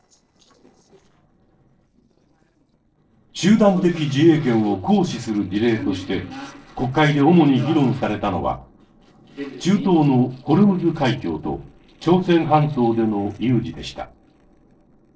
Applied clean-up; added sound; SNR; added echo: neural separator model SepFormer DNS4.